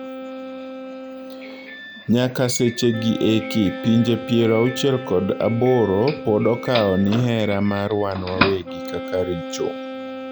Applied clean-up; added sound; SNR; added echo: none; Wind instrument, woodwind instrument + Doorbell; 9 dB; none.